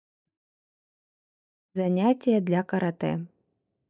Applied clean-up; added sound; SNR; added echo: neural mask model DeepFilterNet 3.